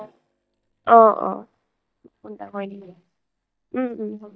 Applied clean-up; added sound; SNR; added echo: neural mask model DeepFilterNet 3.